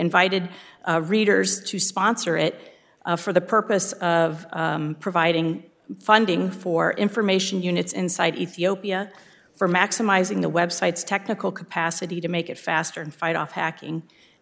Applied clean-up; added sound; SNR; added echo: none; none; none; none.